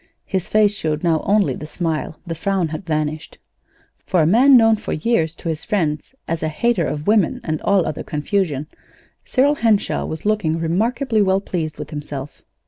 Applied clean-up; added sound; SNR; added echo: none; none; none; none.